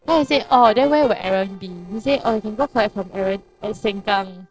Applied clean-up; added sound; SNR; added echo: neural separator model SepFormer DNS4.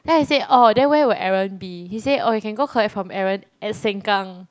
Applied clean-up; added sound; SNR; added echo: none; none; none; none.